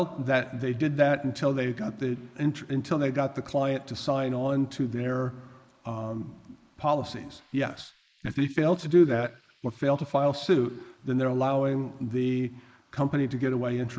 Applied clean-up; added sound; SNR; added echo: neural mask model Resemble Enhance denoiser.